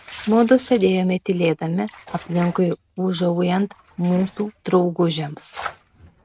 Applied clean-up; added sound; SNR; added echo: neural mask model RNNoise.